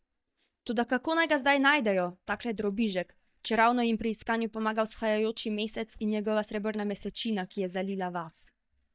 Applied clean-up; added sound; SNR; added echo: neural mask model DeepFilterNet 3.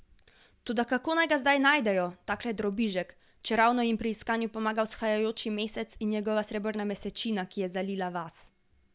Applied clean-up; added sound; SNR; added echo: none; none; none; none.